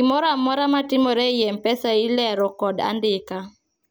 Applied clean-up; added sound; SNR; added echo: none; none; none; none.